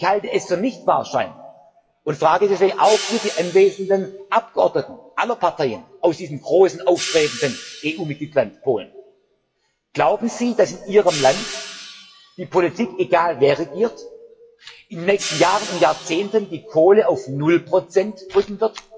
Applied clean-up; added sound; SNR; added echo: classical method WPE with log-MMSE.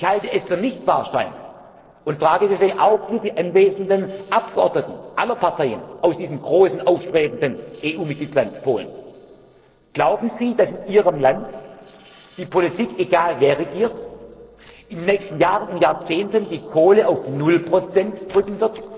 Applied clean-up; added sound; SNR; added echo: neural separator model SepFormer DNS4.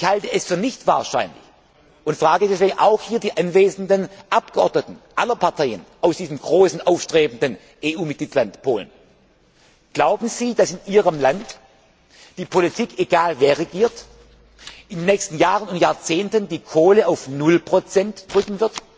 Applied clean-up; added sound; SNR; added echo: none; none; none; none.